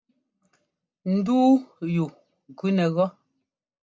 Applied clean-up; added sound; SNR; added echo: none; none; none; none.